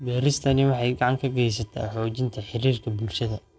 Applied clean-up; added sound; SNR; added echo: neural separator model SepFormer DNS4.